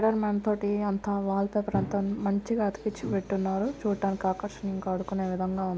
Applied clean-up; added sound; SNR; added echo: none; none; none; none.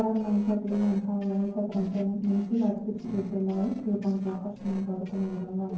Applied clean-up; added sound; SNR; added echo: neural separator model SepFormer DNS4.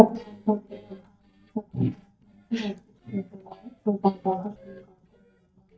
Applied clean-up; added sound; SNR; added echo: neural mask model DeepFilterNet 3.